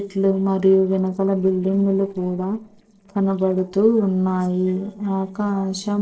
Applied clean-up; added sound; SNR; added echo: neural separator model SepFormer DNS4.